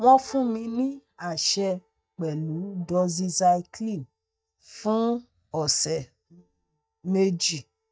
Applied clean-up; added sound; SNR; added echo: neural mask model DeepFilterNet 3.